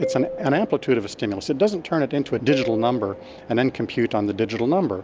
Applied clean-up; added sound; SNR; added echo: none; Marimba, xylophone; 12 dB; none.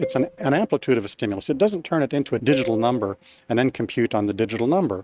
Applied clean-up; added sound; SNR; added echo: neural mask model RNNoise.